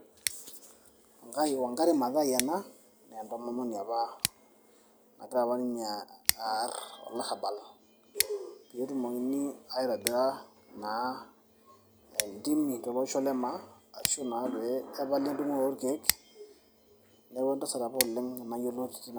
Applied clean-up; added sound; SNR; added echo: none; Scissors; 8 dB; none.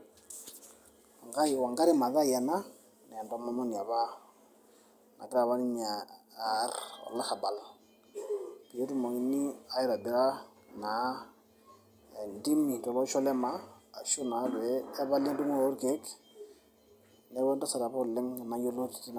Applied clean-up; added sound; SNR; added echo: none; none; none; none.